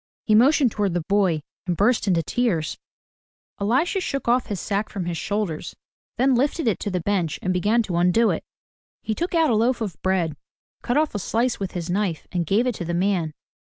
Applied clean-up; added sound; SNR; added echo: none; none; none; none.